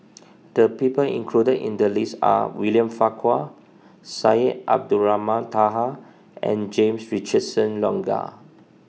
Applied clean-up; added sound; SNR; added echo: none; none; none; none.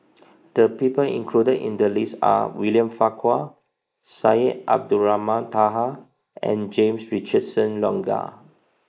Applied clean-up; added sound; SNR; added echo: neural mask model Resemble Enhance denoiser.